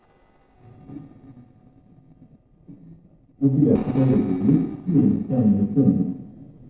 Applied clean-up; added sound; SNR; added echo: neural separator model SepFormer DNS4.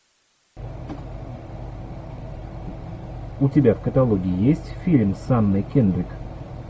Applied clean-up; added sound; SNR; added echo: none; none; none; none.